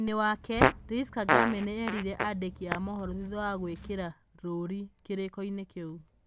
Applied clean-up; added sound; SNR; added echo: none; Fart; -2 dB; none.